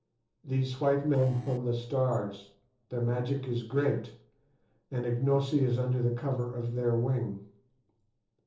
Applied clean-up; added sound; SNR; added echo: neural separator model SepFormer DNS4.